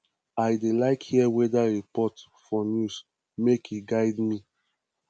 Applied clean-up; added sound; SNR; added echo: none; none; none; none.